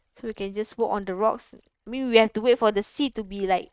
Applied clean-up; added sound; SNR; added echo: neural mask model RNNoise.